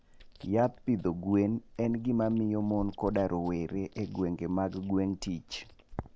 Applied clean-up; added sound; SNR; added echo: none; Chewing, mastication; 19 dB; none.